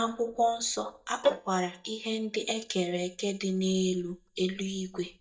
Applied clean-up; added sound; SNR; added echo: neural mask model DeepFilterNet 3.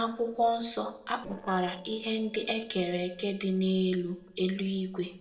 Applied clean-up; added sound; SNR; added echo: neural separator model SepFormer DNS4.